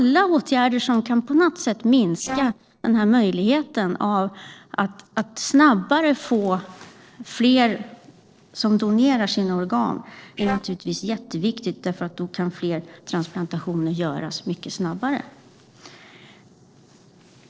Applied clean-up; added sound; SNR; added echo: neural separator model SepFormer DNS4.